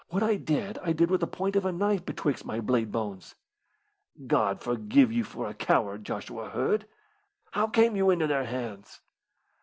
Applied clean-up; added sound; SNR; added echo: none; none; none; none.